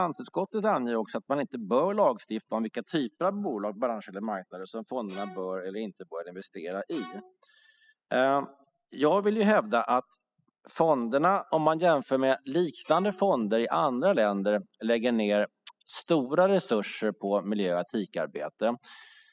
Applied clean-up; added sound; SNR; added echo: classical method spectral subtraction.